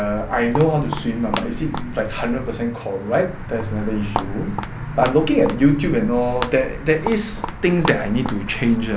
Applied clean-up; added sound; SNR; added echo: none; Walk, footsteps; 9 dB; none.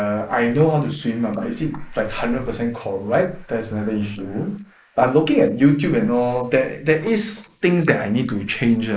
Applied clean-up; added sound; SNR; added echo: neural mask model Resemble Enhance denoiser.